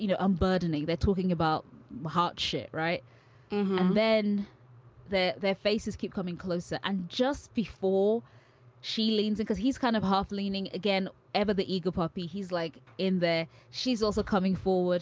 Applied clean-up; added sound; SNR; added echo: none; none; none; none.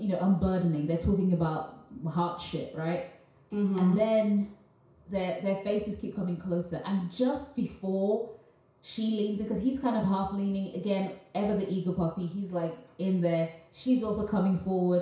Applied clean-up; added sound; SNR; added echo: none; none; none; reverberation time 0.6 s.